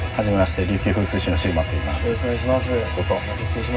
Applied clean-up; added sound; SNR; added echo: none; none; none; reverberation time 0.4 s.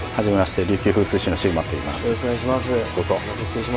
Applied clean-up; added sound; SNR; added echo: none; none; none; none.